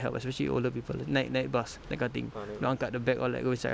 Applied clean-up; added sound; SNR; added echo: none; none; none; none.